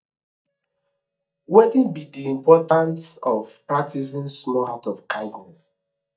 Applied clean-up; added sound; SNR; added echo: neural mask model DeepFilterNet 3.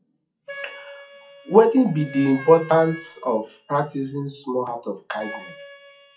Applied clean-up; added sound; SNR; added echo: classical method WPE with log-MMSE.